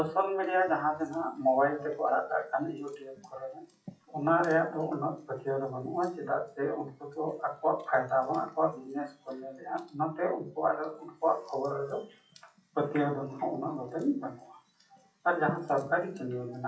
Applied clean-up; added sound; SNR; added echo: classical method WPE with log-MMSE.